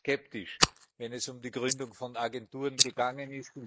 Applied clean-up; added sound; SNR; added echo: neural mask model Resemble Enhance denoiser.